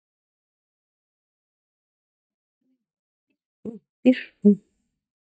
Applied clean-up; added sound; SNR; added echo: neural mask model DeepFilterNet 3.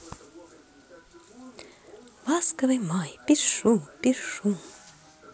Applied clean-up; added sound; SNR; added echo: none; none; none; none.